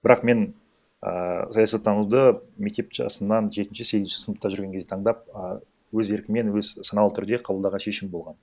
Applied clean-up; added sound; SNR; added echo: neural mask model Resemble Enhance denoiser.